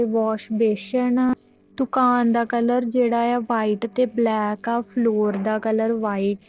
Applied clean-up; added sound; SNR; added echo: neural separator model SepFormer DNS4.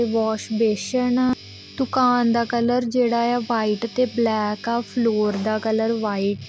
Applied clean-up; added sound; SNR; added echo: none; Guitar; 19 dB; none.